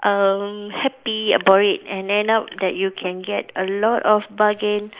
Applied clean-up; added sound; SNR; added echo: neural mask model Resemble Enhance denoiser.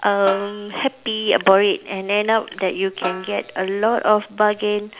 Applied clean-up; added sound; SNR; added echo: none; Snare drum; 16 dB; none.